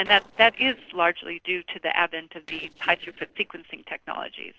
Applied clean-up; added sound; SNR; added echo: neural separator model SepFormer DNS4.